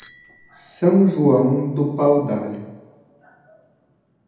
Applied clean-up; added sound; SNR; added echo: none; Bicycle bell; 11 dB; reverberation time 0.9 s.